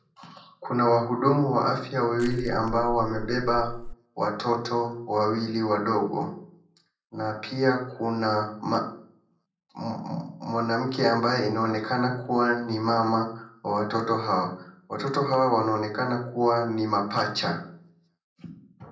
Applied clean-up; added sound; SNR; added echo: none; Crushing; 8 dB; reverberation time 0.6 s.